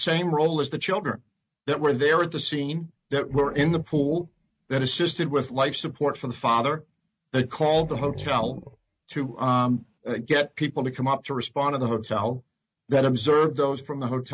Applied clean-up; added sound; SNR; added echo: neural mask model RNNoise.